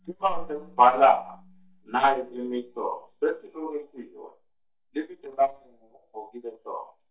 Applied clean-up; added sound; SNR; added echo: neural mask model DeepFilterNet 3.